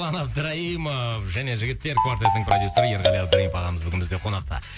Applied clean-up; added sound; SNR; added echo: none; Marimba, xylophone; -3 dB; none.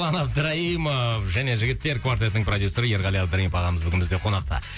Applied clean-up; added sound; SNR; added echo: none; none; none; none.